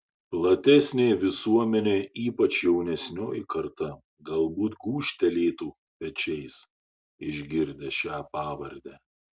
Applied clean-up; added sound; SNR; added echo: none; none; none; none.